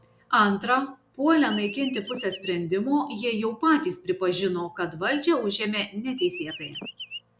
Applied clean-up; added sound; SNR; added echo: none; Chirp, tweet; 12 dB; none.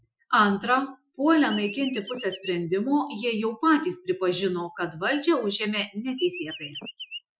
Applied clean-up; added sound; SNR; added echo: classical method Wiener filter.